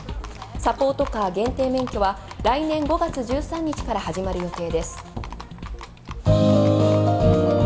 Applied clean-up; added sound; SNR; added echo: none; Livestock, farm animals, working animals; 19 dB; reverberation time 0.9 s.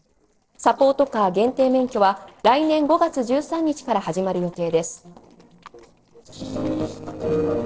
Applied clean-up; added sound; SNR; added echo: neural separator model SepFormer DNS4.